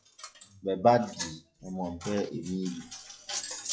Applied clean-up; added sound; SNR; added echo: classical method log-MMSE.